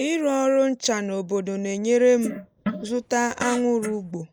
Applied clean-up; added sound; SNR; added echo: neural mask model Resemble Enhance denoiser.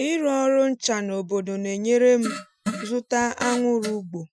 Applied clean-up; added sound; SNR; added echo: classical method Wiener filter.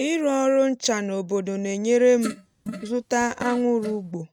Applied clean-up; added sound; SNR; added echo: neural mask model RNNoise.